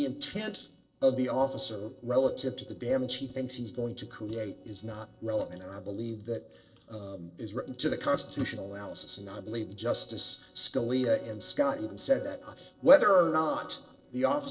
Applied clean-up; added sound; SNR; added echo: neural separator model SepFormer DNS4.